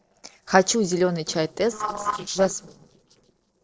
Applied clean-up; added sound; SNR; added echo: neural separator model SepFormer DNS4.